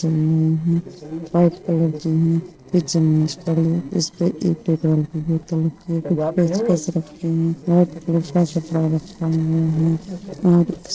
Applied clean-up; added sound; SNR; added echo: neural separator model SepFormer DNS4.